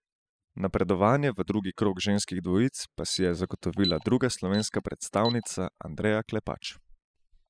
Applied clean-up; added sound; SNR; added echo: classical method spectral subtraction.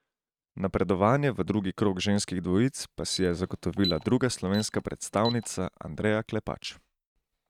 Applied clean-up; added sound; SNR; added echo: neural mask model RNNoise.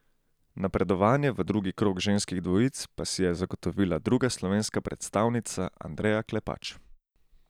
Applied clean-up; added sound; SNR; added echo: none; none; none; none.